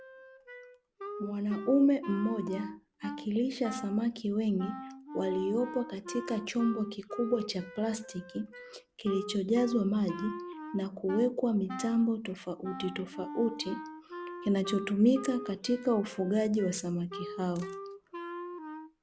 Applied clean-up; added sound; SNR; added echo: none; Wind instrument, woodwind instrument; 12 dB; none.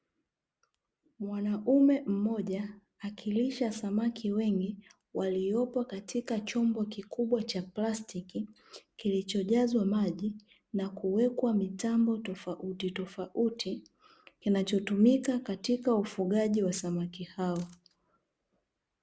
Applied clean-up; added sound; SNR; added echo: none; none; none; none.